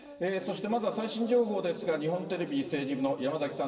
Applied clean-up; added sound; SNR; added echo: none; Brass instrument; 17 dB; reverberation time 2.1 s.